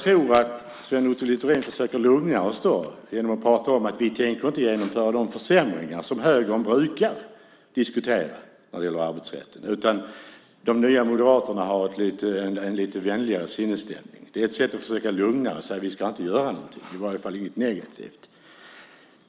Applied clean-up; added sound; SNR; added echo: none; none; none; none.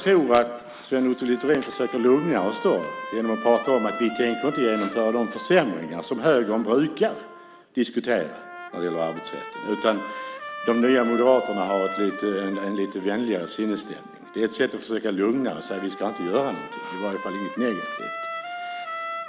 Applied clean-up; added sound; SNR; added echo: none; Trumpet; 12 dB; none.